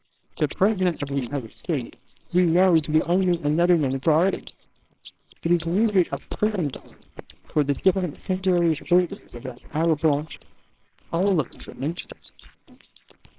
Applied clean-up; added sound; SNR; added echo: neural separator model SepFormer WHAMR!.